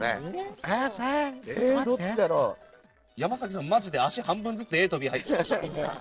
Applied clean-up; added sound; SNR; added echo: neural separator model SepFormer DNS4.